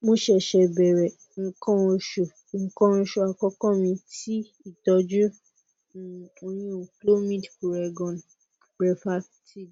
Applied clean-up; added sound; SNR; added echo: none; none; none; none.